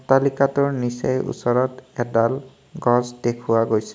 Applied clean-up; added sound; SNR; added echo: none; none; none; none.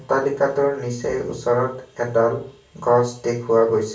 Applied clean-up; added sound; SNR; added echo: none; none; none; reverberation time 0.3 s.